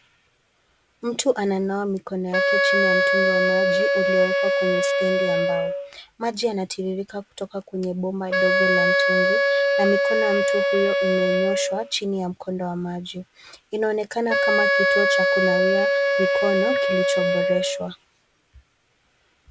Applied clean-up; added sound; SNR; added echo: none; Wind instrument, woodwind instrument; -5 dB; none.